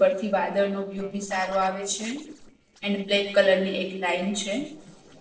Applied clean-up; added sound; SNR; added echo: neural separator model SepFormer DNS4.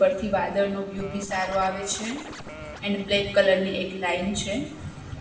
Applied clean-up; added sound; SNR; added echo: none; Scratching (performance technique); 14 dB; reverberation time 1.0 s.